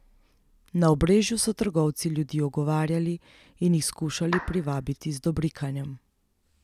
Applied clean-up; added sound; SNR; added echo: none; Clapping; 10 dB; none.